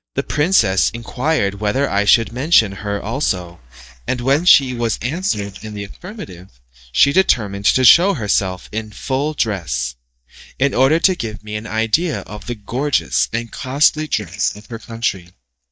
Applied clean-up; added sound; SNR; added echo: neural mask model DeepFilterNet 3.